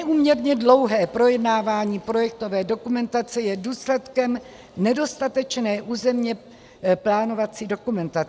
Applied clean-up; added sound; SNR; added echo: none; none; none; none.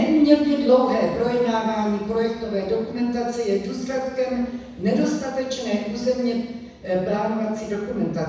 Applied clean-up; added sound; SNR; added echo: none; none; none; reverberation time 1.1 s.